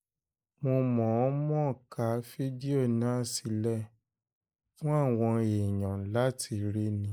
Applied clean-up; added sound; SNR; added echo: neural mask model Resemble Enhance denoiser.